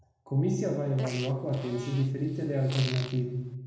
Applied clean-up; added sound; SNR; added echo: none; Fart; 14 dB; reverberation time 1.0 s.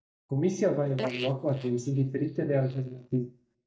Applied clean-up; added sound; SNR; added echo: neural mask model DeepFilterNet 3.